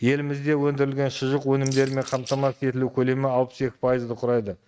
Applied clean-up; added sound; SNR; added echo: neural mask model RNNoise.